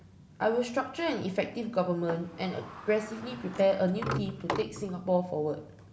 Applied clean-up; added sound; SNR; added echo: none; Sliding door; 11 dB; none.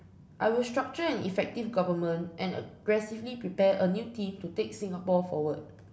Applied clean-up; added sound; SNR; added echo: none; none; none; none.